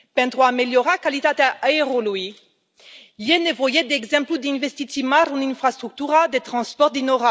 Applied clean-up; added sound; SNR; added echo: none; none; none; none.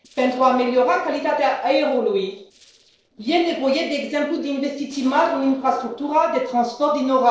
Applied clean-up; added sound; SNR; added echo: neural separator model SepFormer DNS4.